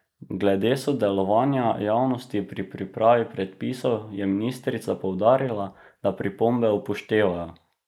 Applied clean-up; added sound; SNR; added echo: neural mask model Resemble Enhance denoiser.